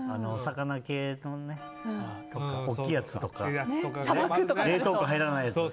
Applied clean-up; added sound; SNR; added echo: none; Bell; 16 dB; none.